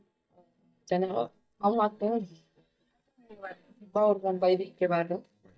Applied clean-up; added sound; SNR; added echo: neural mask model DeepFilterNet 3.